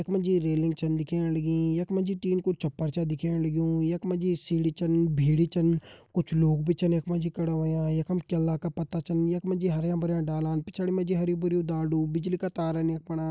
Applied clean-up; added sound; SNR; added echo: none; none; none; none.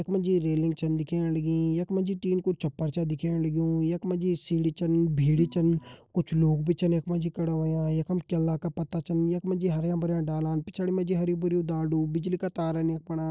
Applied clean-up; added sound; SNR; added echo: neural separator model SepFormer DNS4.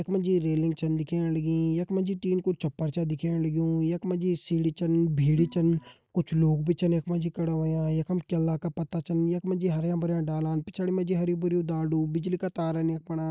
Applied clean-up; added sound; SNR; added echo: neural mask model RNNoise.